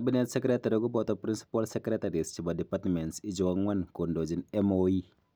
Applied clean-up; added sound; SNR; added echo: none; none; none; none.